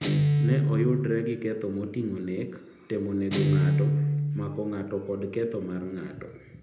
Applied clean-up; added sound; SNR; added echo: none; Guitar; -3 dB; reverberation time 0.8 s.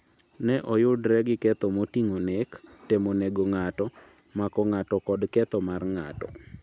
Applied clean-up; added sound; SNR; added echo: none; none; none; none.